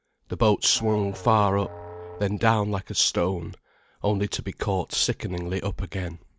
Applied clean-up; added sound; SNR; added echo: none; Musical instrument; 16 dB; none.